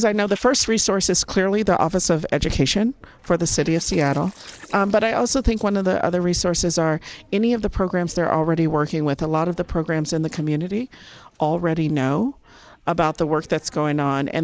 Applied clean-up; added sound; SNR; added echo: neural mask model Resemble Enhance denoiser.